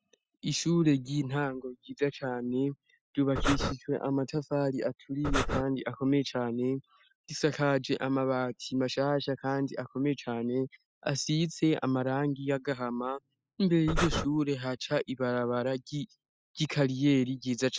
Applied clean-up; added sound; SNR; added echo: classical method spectral subtraction.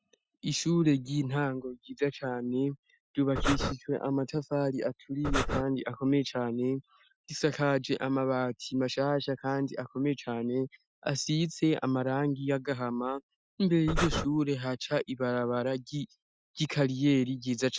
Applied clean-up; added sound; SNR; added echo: classical method Wiener filter.